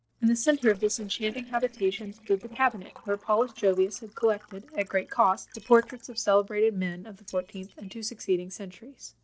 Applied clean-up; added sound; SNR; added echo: neural separator model SepFormer DNS4.